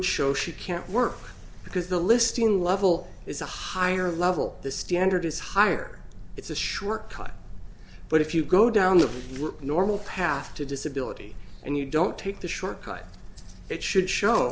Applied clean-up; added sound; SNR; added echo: none; none; none; none.